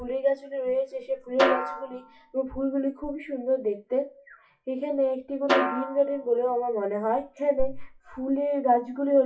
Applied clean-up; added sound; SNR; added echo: classical method WPE with log-MMSE.